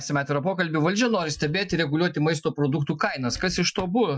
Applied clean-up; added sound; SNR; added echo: classical method Wiener filter.